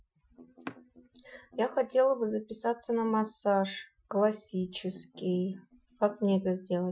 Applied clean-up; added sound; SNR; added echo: classical method Wiener filter.